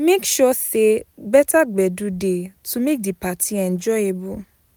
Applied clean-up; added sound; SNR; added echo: none; none; none; none.